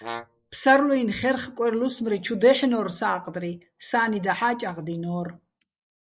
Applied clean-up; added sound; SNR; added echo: neural mask model Resemble Enhance denoiser.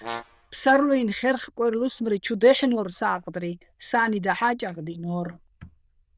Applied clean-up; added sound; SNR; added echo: neural diffusion model UNIVERSE++.